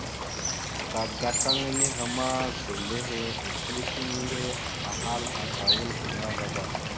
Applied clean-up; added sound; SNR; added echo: none; Water / Bird; -4 dB; none.